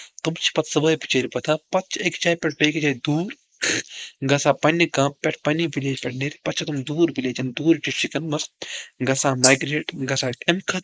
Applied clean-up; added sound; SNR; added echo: neural mask model Resemble Enhance denoiser.